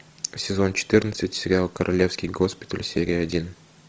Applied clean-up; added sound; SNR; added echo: none; none; none; none.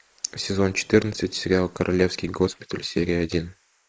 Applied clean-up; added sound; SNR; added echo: neural mask model Resemble Enhance denoiser.